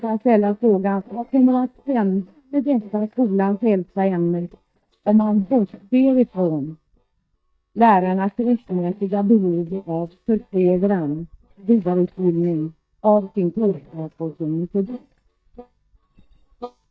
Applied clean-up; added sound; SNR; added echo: neural mask model DeepFilterNet 3.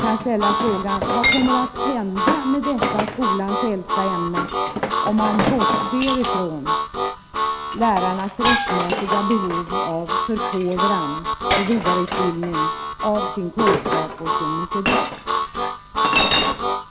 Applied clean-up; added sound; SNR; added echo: none; Harmonica + Chink, clink; -2 dB; none.